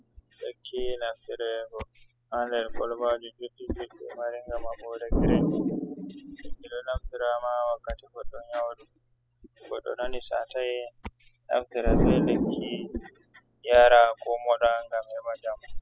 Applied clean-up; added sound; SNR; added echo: classical method spectral subtraction.